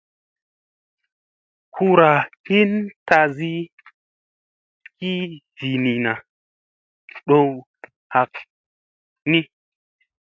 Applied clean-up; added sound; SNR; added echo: none; none; none; none.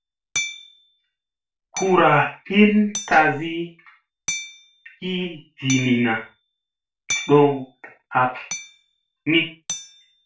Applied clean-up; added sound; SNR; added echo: none; Hammer; 13 dB; reverberation time 0.3 s.